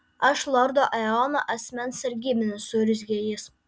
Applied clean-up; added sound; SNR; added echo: none; none; none; none.